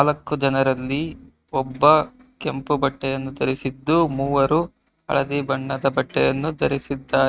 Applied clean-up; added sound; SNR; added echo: neural mask model RNNoise.